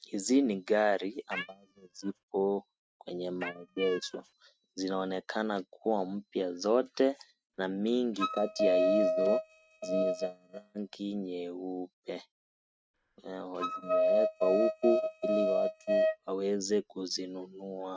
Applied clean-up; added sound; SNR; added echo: neural mask model RNNoise.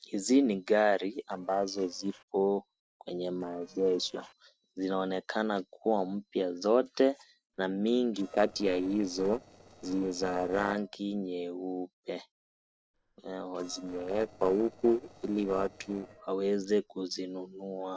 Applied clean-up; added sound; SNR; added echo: neural separator model SepFormer DNS4.